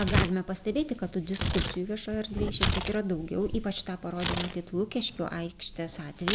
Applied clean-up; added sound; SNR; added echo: none; Tearing; 2 dB; none.